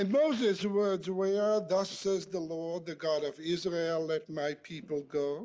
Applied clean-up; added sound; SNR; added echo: neural mask model Resemble Enhance denoiser.